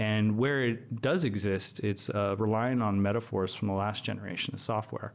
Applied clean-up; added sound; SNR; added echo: none; none; none; none.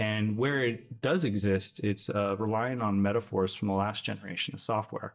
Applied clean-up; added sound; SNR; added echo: neural mask model DeepFilterNet 3.